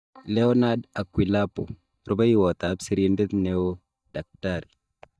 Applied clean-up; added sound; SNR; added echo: neural mask model DeepFilterNet 3.